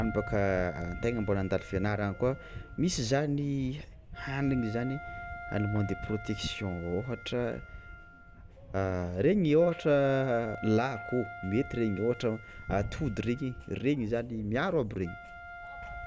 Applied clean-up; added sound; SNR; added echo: none; Wind instrument, woodwind instrument; 16 dB; none.